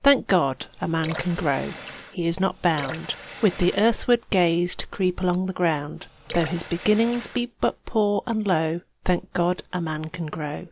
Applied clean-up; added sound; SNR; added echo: none; Water tap, faucet / Water; 15 dB; none.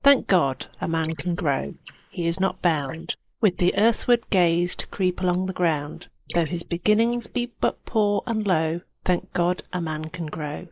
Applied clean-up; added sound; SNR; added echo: neural mask model Resemble Enhance denoiser.